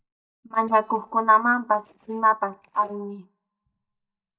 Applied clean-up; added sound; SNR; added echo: neural mask model DeepFilterNet 3.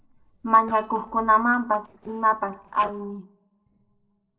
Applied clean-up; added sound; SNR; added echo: neural separator model SepFormer DNS4.